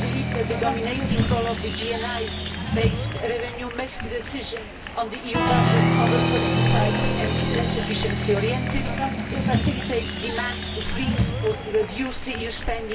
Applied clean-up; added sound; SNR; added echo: none; Applause; -4 dB; reverberation time 0.2 s.